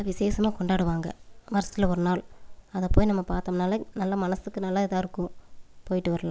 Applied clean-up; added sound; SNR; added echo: none; none; none; none.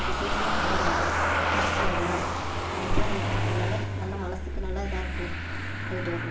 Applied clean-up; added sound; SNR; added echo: none; Engine starting / Motor vehicle (road); -3 dB; reverberation time 0.4 s.